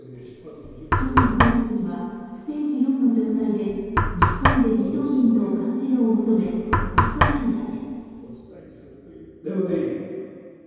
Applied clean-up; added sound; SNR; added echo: none; Knock; 1 dB; reverberation time 2.2 s.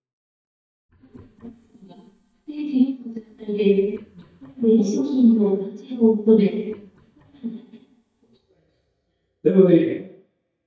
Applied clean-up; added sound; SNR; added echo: neural mask model DeepFilterNet 3.